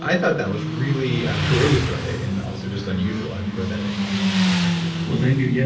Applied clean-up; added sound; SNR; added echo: none; Motorcycle; 0 dB; reverberation time 0.4 s.